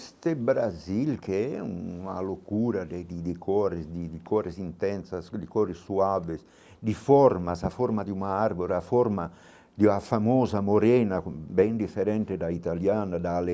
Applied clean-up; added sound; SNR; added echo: none; none; none; none.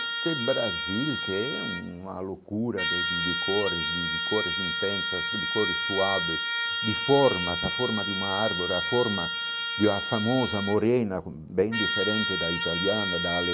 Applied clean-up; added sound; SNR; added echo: none; Trumpet; 1 dB; none.